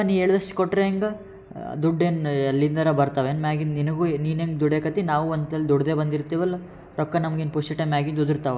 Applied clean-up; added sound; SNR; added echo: none; none; none; none.